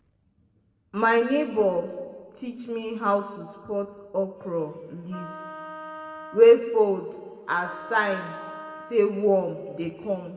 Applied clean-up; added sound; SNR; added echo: none; Wind instrument, woodwind instrument; 15 dB; reverberation time 1.5 s.